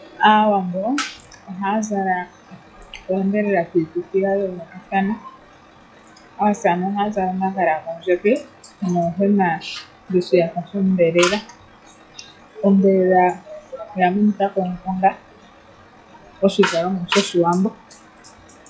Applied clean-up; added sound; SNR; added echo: classical method log-MMSE.